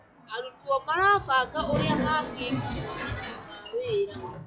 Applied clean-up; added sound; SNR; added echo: classical method log-MMSE.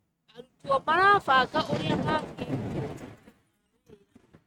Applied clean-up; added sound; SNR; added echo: neural mask model RNNoise.